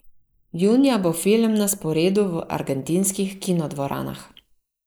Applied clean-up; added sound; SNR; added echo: neural mask model Resemble Enhance denoiser.